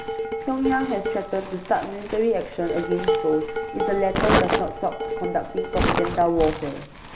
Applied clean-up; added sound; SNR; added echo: none; Crumpling, crinkling + Dishes, pots, and pans; 1 dB; none.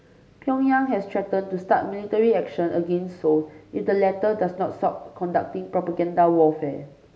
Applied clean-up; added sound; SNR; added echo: none; none; none; none.